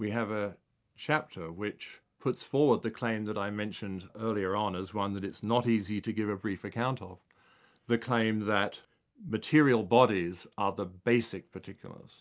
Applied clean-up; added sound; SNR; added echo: none; none; none; none.